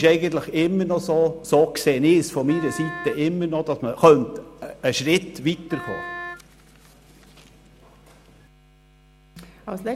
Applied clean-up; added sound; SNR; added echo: none; Wind instrument, woodwind instrument; 13 dB; none.